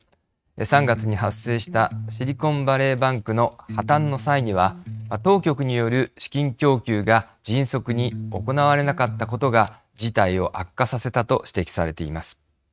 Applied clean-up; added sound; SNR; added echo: neural mask model RNNoise.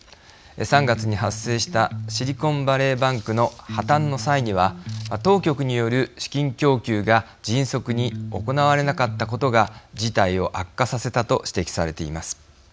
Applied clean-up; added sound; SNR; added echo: none; Electric guitar; 10 dB; none.